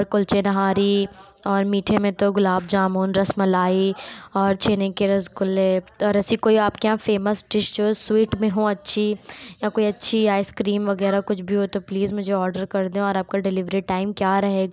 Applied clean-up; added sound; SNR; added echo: none; none; none; none.